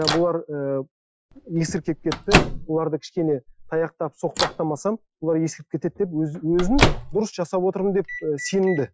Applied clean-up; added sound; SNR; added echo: classical method Wiener filter.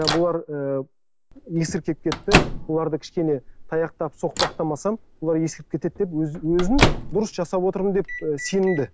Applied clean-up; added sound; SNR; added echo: none; Microwave oven; 3 dB; none.